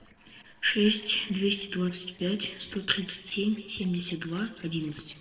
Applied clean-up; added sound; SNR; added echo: neural separator model SepFormer DNS4.